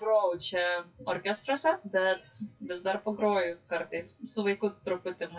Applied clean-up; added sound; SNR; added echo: classical method WPE with log-MMSE.